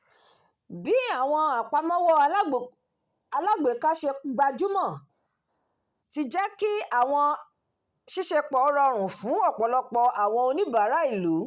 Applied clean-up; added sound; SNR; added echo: none; none; none; none.